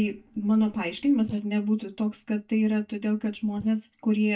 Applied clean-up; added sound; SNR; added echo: neural mask model DeepFilterNet 3.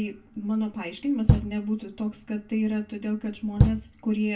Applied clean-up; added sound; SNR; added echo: none; Knock; -3 dB; reverberation time 0.2 s.